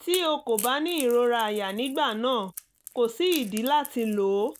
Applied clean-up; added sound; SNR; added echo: none; Crack / Crackle; 15 dB; none.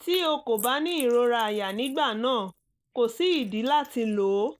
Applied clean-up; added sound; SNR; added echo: neural mask model Resemble Enhance denoiser.